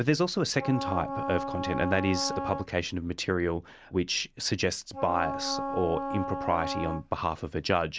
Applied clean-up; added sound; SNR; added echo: none; Wind instrument, woodwind instrument; 6 dB; none.